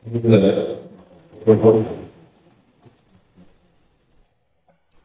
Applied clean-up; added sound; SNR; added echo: neural mask model DeepFilterNet 3.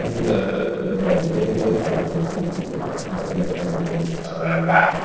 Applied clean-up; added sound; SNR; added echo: neural separator model SepFormer DNS4.